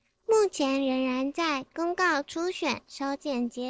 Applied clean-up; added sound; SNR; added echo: neural separator model SepFormer DNS4.